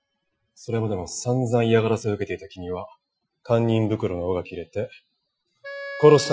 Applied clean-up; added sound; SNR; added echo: classical method Wiener filter.